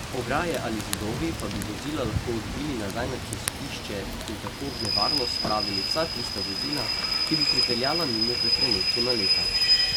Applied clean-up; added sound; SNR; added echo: none; Rain / Train; -4 dB; none.